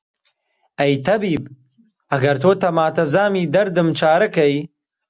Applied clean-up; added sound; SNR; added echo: none; none; none; none.